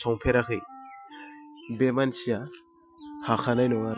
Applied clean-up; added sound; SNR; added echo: classical method Wiener filter.